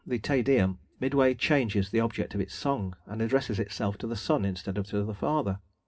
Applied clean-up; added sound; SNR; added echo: none; none; none; reverberation time 0.3 s.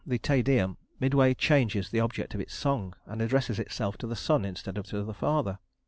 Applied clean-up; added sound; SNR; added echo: none; none; none; none.